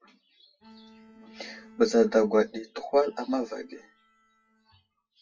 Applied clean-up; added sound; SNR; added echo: classical method WPE with log-MMSE.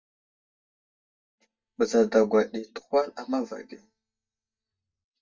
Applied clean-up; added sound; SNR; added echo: neural mask model DeepFilterNet 3.